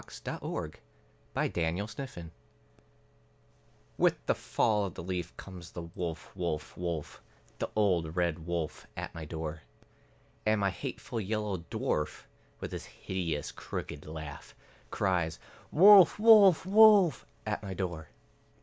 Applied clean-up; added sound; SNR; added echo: none; none; none; none.